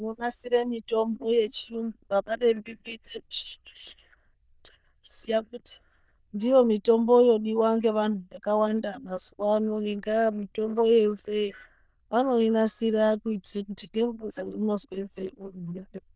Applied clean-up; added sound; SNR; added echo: neural diffusion model UNIVERSE++.